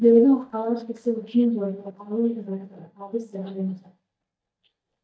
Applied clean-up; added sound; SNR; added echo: neural mask model DeepFilterNet 3.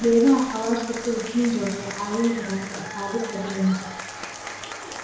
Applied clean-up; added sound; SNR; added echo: none; Applause / Crowd; 11 dB; reverberation time 1.0 s.